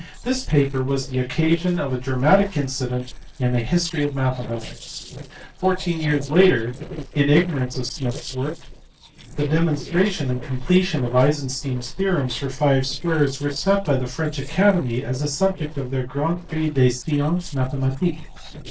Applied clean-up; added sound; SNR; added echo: neural separator model SepFormer DNS4.